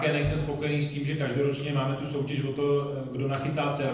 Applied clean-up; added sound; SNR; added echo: neural separator model SepFormer DNS4.